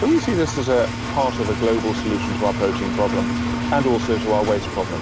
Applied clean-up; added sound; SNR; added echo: none; Engine; 3 dB; none.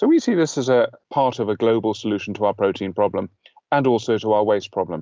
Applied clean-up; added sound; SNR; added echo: none; none; none; none.